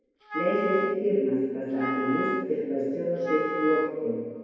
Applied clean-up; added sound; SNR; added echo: none; Wind instrument, woodwind instrument; 8 dB; reverberation time 2.2 s.